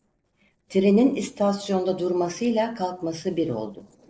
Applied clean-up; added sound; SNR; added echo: neural separator model SepFormer DNS4.